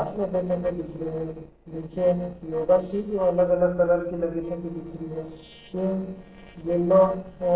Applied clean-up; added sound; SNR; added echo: neural separator model SepFormer DNS4.